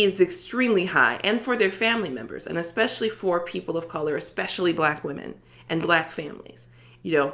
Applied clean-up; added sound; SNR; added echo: none; none; none; none.